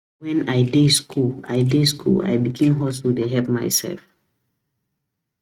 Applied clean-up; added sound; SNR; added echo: neural mask model RNNoise.